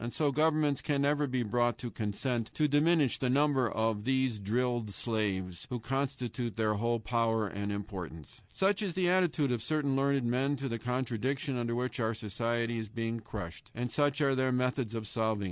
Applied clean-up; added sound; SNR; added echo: none; none; none; none.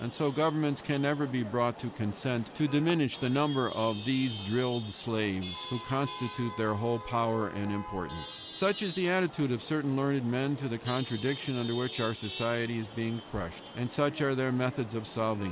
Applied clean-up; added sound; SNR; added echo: none; Chatter / Traffic noise, roadway noise / Vehicle horn, car horn, honking / Engine; 13 dB; none.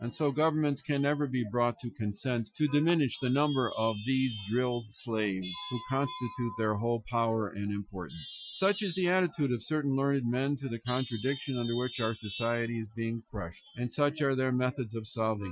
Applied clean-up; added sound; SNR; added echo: classical method Wiener filter.